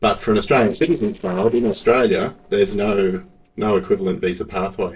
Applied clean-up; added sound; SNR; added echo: neural separator model SepFormer DNS4.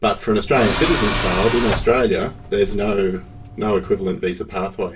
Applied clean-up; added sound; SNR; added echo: none; Tools; 5 dB; reverberation time 0.2 s.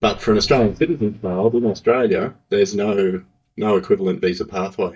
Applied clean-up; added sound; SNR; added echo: neural mask model DeepFilterNet 3.